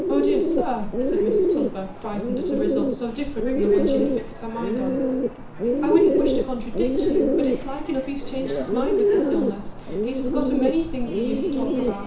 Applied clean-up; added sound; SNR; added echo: none; Bird; -3 dB; reverberation time 0.7 s.